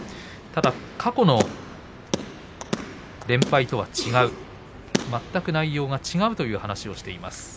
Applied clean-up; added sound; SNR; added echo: none; none; none; none.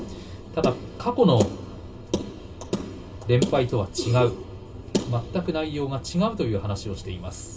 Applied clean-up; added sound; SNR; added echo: none; none; none; reverberation time 0.2 s.